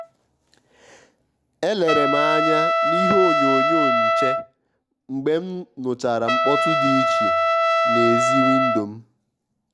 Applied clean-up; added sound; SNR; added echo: none; Trumpet; -3 dB; none.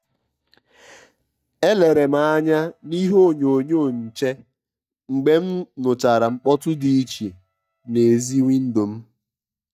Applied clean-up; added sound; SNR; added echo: neural mask model DeepFilterNet 3.